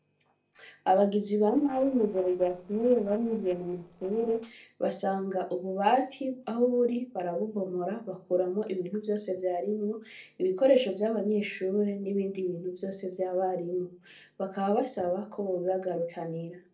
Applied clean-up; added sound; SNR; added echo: neural separator model SepFormer DNS4.